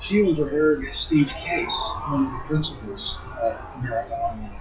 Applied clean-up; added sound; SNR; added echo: classical method WPE with log-MMSE.